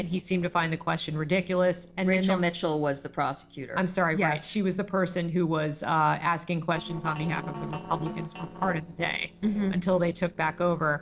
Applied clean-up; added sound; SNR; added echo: neural separator model SepFormer DNS4.